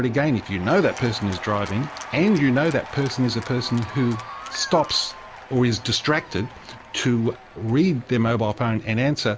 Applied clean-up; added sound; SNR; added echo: none; Applause / Cheering; 16 dB; none.